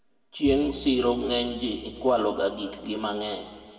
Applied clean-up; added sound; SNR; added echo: none; Bowed string instrument; 17 dB; reverberation time 1.8 s.